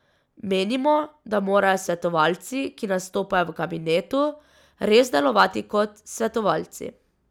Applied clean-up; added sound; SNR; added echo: none; none; none; none.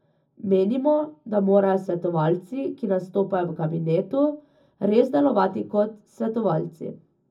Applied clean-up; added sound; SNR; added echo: none; none; none; reverberation time 0.4 s.